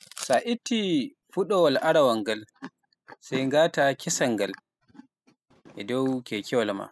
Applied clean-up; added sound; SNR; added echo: classical method spectral subtraction.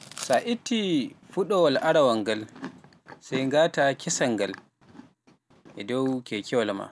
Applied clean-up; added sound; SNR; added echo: none; Chewing, mastication; 19 dB; none.